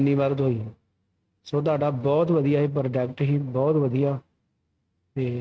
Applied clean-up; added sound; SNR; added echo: neural mask model RNNoise.